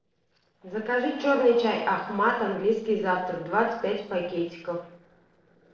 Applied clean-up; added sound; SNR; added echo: neural separator model SepFormer DNS4.